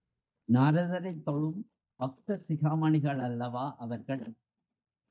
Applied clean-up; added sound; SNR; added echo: neural mask model DeepFilterNet 3.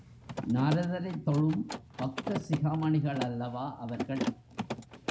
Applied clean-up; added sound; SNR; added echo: none; Mechanisms; 8 dB; none.